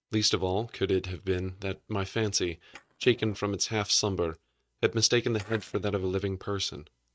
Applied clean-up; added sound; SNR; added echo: neural mask model RNNoise.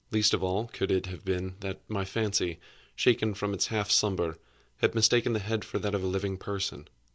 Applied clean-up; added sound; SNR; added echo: none; none; none; none.